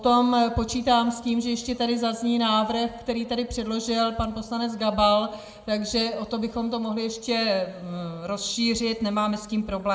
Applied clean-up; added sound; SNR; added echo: none; none; none; reverberation time 1.0 s.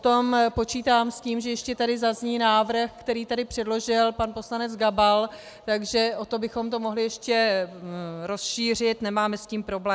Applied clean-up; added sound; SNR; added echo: none; none; none; none.